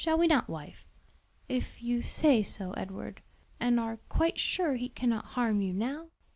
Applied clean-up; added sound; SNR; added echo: none; none; none; none.